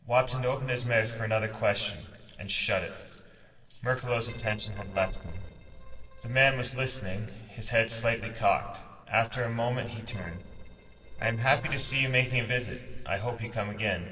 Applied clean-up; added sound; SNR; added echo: neural separator model SepFormer DNS4.